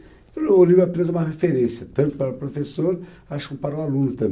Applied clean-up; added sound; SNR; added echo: none; none; none; none.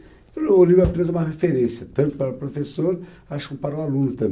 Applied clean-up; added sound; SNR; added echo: none; Bass drum; 14 dB; none.